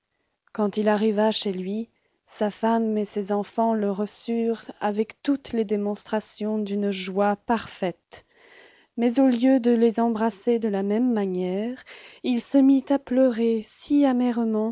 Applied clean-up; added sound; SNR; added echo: none; none; none; none.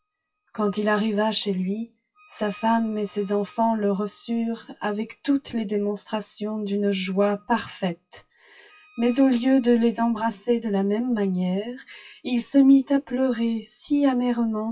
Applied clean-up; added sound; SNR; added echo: classical method WPE with log-MMSE.